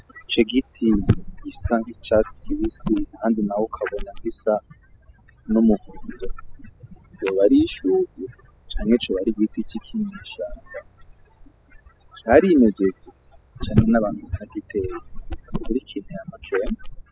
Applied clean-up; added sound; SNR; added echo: classical method spectral subtraction.